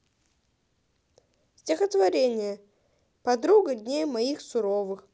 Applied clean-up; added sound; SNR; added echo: none; none; none; none.